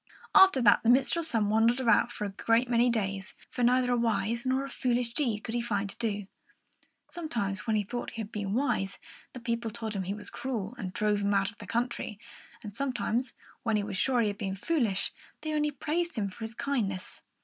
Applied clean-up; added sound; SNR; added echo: none; none; none; none.